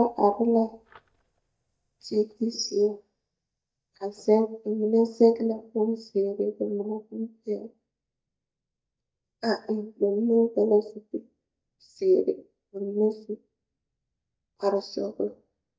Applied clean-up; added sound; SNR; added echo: neural mask model DeepFilterNet 3.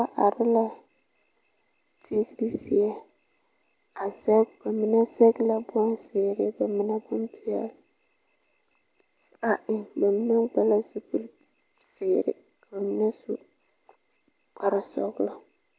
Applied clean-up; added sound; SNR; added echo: none; none; none; none.